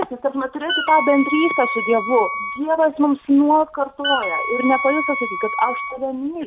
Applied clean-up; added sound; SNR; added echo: none; Wind instrument, woodwind instrument; 6 dB; none.